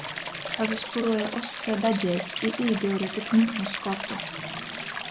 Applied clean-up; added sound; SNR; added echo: none; Stream; 6 dB; none.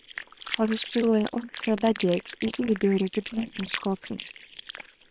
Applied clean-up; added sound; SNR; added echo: neural separator model SepFormer WHAM!.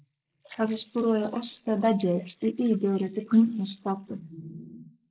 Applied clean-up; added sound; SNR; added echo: neural mask model Resemble Enhance denoiser.